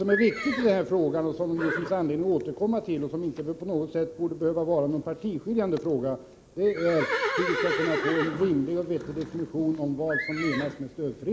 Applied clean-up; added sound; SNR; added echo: none; Livestock, farm animals, working animals; 8 dB; none.